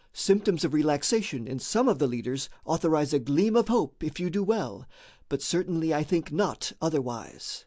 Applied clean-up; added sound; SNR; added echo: none; none; none; none.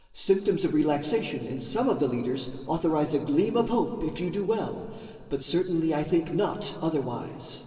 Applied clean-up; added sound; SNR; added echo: none; none; none; reverberation time 2.8 s.